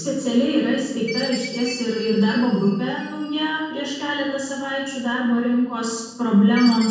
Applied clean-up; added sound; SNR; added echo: none; Chime; 17 dB; reverberation time 1.1 s.